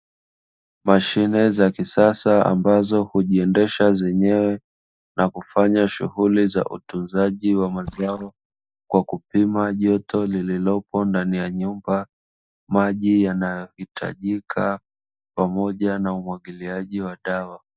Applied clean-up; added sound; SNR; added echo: neural mask model DeepFilterNet 3.